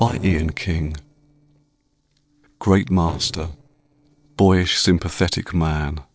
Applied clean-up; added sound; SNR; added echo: neural separator model SepFormer DNS4.